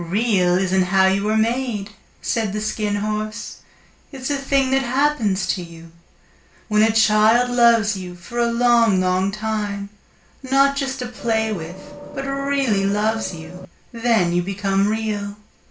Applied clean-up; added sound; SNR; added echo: none; Vehicle; 14 dB; reverberation time 0.3 s.